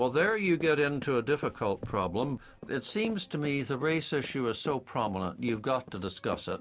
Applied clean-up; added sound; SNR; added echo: none; Run; 18 dB; none.